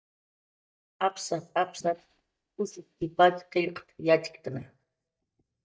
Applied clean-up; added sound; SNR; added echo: neural mask model DeepFilterNet 3.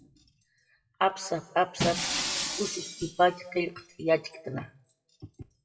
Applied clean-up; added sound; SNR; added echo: classical method WPE with log-MMSE.